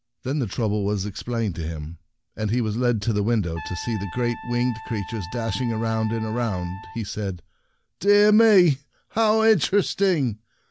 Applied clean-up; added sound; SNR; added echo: none; Trumpet; 15 dB; none.